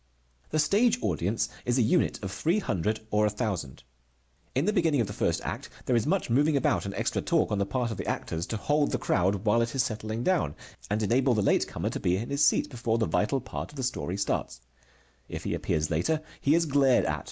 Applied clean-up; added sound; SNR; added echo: none; none; none; none.